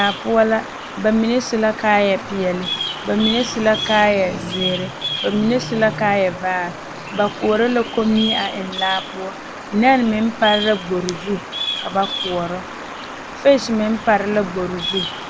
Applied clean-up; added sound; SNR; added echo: none; Bird vocalization, bird call, bird song; 9 dB; none.